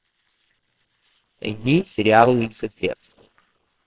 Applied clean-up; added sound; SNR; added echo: neural separator model SepFormer WHAMR!.